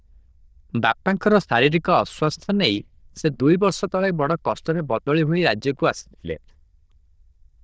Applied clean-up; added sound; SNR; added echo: neural diffusion model UNIVERSE++.